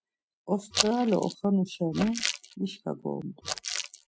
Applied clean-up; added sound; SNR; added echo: neural mask model RNNoise.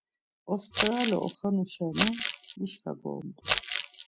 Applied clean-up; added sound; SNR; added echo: none; Crumpling, crinkling; -4 dB; none.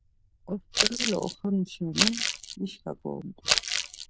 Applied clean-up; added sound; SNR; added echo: neural diffusion model UNIVERSE++.